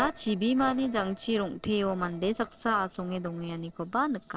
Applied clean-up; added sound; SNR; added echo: neural separator model SepFormer DNS4.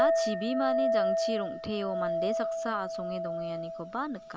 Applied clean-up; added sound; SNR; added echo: none; Chink, clink; -4 dB; none.